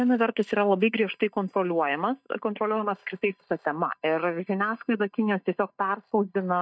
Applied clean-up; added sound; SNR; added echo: neural mask model DeepFilterNet 3.